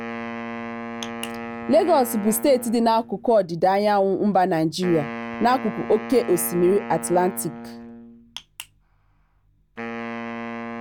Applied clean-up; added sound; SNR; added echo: none; Wind instrument, woodwind instrument; 11 dB; none.